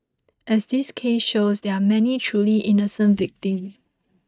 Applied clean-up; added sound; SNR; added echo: neural mask model DeepFilterNet 3.